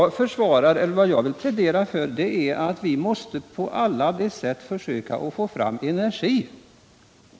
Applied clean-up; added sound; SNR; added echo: none; none; none; none.